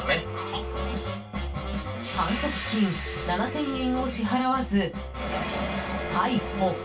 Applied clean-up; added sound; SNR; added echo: none; Telephone; 14 dB; reverberation time 0.2 s.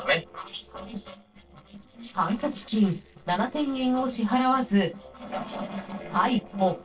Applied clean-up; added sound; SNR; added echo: neural separator model SepFormer DNS4.